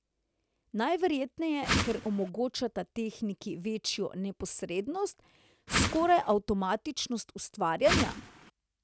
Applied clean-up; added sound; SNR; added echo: none; Whoosh, swoosh, swish; 0 dB; none.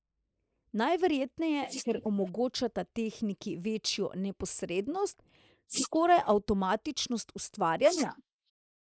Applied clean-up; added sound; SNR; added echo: neural mask model Resemble Enhance denoiser.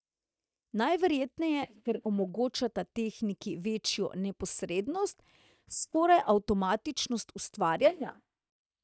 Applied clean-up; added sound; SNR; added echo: neural mask model DeepFilterNet 3.